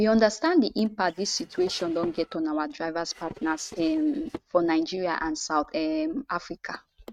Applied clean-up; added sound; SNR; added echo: neural mask model RNNoise.